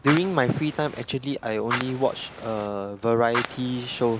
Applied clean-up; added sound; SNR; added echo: none; Fire; 9 dB; none.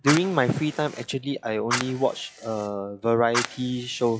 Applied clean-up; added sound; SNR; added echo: classical method log-MMSE.